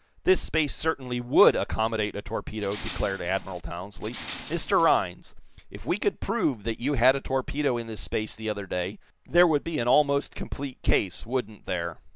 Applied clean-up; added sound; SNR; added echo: none; Tools; 14 dB; none.